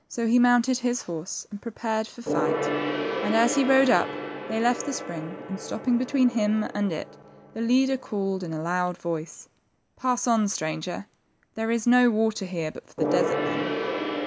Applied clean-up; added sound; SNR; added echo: none; Gong; 7 dB; none.